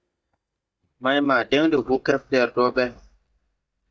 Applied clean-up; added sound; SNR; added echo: neural mask model DeepFilterNet 3.